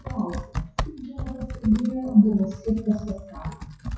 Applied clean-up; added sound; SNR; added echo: classical method WPE with log-MMSE.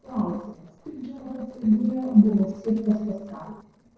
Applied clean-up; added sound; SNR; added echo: neural separator model SepFormer DNS4.